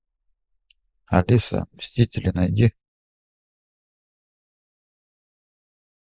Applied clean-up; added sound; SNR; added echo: neural mask model Resemble Enhance denoiser.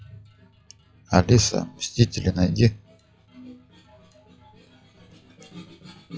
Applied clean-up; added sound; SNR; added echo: classical method log-MMSE.